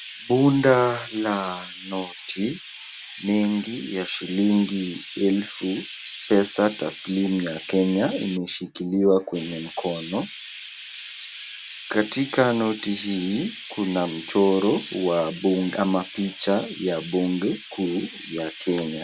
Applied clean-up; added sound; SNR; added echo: none; Chirp, tweet; 15 dB; none.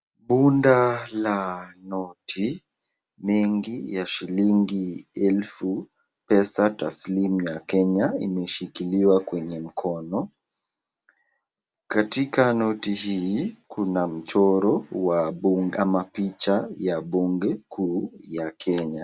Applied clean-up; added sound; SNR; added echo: none; none; none; none.